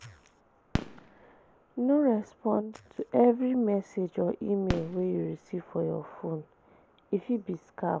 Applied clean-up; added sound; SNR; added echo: none; Fireworks; 13 dB; none.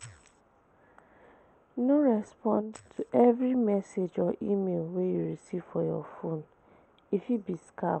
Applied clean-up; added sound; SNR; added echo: none; none; none; none.